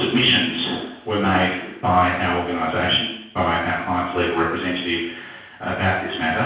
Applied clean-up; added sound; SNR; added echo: none; none; none; reverberation time 0.6 s.